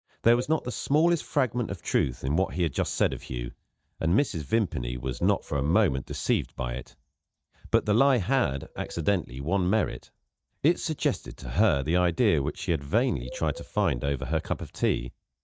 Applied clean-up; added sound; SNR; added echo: neural mask model DeepFilterNet 3.